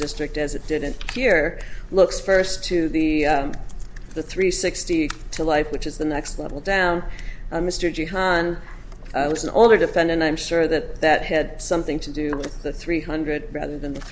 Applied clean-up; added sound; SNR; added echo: none; none; none; none.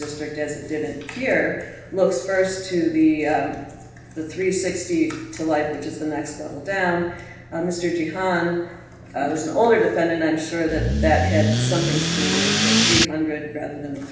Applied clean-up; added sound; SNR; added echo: none; Accelerating, revving, vroom / Car; -3 dB; reverberation time 0.9 s.